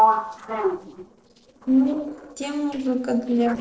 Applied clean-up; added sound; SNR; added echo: neural separator model SepFormer DNS4.